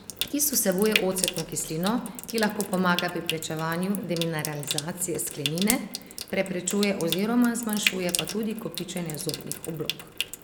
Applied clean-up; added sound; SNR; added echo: none; Trickle, dribble / Sink (filling or washing) / Water tap, faucet; 6 dB; none.